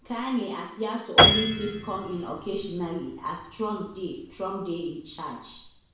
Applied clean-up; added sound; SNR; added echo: none; Piano; -3 dB; reverberation time 0.6 s.